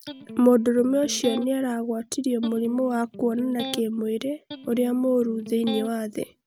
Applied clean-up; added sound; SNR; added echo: none; Electric guitar; 14 dB; none.